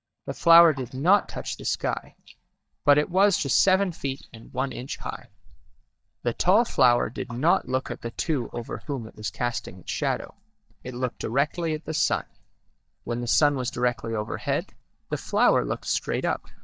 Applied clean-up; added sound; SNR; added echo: neural mask model DeepFilterNet 3.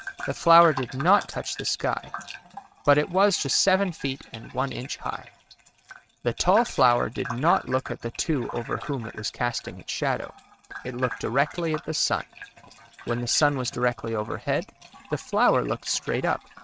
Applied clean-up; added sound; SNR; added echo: neural mask model RNNoise.